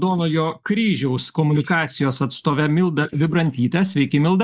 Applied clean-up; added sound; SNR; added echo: neural mask model Resemble Enhance denoiser.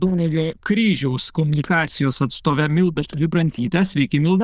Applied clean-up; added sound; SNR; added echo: neural diffusion model UNIVERSE++.